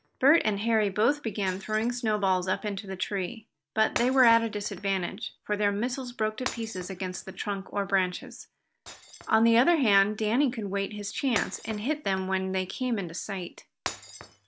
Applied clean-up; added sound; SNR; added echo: none; Shatter; 17 dB; none.